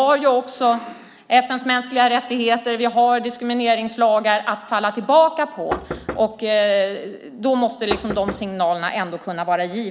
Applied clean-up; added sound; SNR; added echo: none; Knock; 12 dB; none.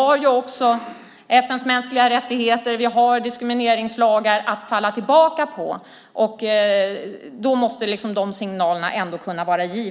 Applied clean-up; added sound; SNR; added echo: none; none; none; none.